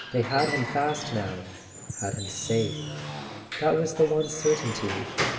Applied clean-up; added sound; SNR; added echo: none; Squeak / Wood; 6 dB; reverberation time 2.2 s.